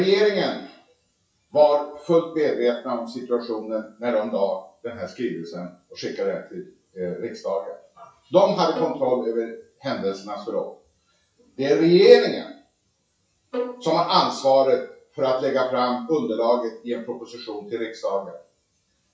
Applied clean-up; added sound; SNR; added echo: classical method WPE with log-MMSE.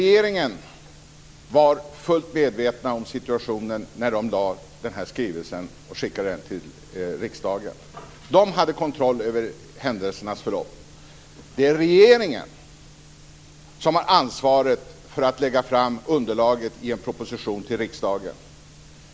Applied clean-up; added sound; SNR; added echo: none; none; none; none.